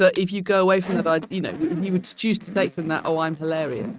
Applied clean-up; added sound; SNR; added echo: neural mask model RNNoise.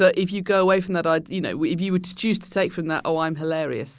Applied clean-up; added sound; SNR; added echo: none; none; none; none.